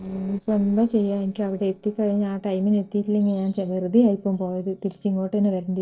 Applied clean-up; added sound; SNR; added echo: neural separator model SepFormer DNS4.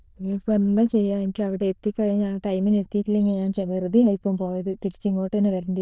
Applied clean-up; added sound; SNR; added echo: neural diffusion model UNIVERSE++.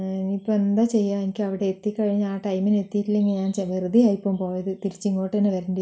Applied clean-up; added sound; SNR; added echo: none; none; none; none.